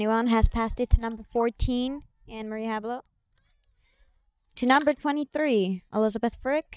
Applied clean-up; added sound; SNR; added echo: neural mask model DeepFilterNet 3.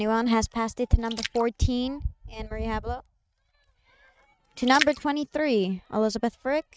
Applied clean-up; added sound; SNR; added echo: neural mask model RNNoise.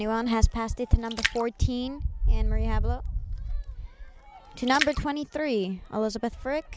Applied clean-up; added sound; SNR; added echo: none; Splash, splatter; 11 dB; none.